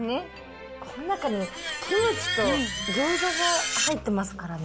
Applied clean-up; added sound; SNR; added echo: none; Screech; 2 dB; none.